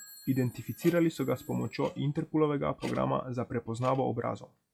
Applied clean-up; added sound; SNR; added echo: classical method log-MMSE.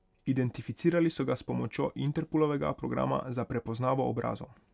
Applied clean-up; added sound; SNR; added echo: none; none; none; none.